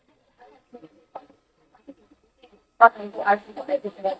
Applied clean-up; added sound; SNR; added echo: neural mask model DeepFilterNet 3.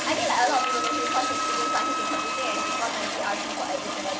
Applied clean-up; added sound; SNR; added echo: none; Toilet flush + Wind instrument, woodwind instrument; -2 dB; none.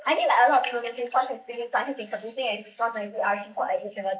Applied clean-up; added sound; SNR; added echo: neural mask model Resemble Enhance denoiser.